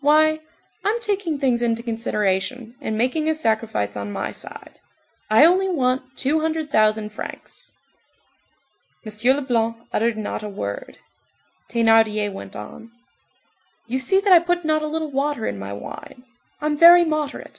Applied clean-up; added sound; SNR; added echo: none; none; none; none.